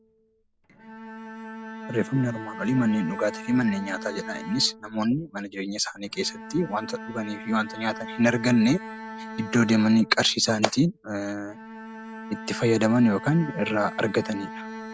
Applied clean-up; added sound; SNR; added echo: none; Bowed string instrument; 13 dB; none.